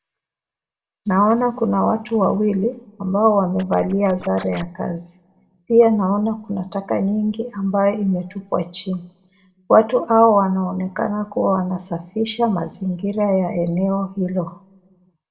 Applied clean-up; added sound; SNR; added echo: none; Scratching (performance technique); 17 dB; reverberation time 0.4 s.